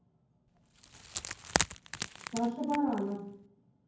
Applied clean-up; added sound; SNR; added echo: none; Wood; 2 dB; reverberation time 0.9 s.